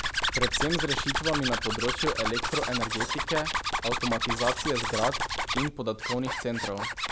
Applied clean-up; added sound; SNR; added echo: none; Zipper (clothing) + Cutlery, silverware; -1 dB; none.